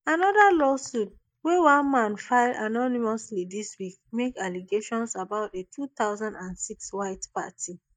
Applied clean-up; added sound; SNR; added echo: neural mask model DeepFilterNet 3.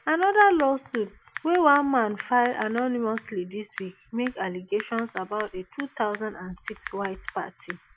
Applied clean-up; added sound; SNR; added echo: none; Typing; 15 dB; none.